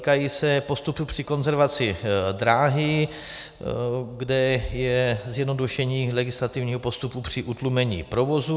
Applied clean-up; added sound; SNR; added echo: none; none; none; none.